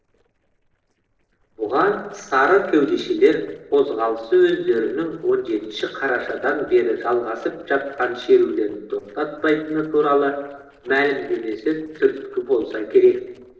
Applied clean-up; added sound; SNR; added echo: neural separator model SepFormer DNS4.